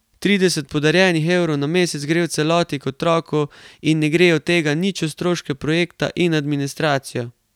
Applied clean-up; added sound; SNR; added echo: none; none; none; none.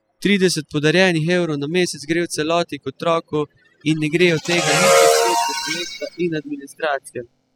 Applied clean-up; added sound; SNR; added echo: classical method spectral subtraction.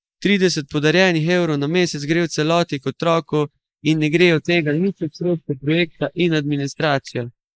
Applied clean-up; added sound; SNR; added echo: neural mask model Resemble Enhance denoiser.